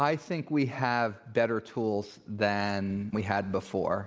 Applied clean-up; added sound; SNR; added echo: none; none; none; none.